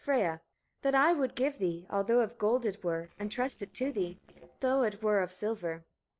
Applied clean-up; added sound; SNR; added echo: neural separator model SepFormer DNS4.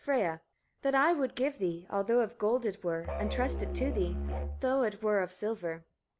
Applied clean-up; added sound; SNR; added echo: none; Musical instrument; 3 dB; none.